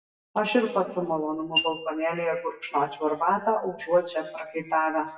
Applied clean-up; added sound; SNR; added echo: classical method WPE with log-MMSE.